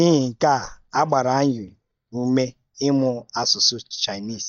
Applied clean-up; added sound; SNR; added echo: neural mask model DeepFilterNet 3.